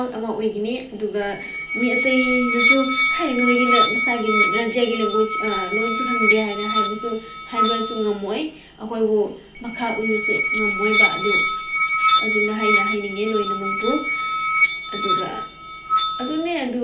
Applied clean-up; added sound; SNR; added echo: none; Musical instrument; -2 dB; reverberation time 0.4 s.